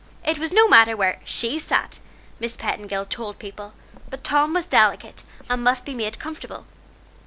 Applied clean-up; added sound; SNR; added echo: none; none; none; none.